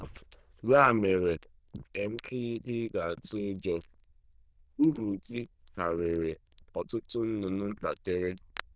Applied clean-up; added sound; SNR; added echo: neural diffusion model UNIVERSE++.